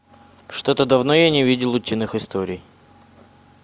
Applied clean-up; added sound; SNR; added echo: none; none; none; none.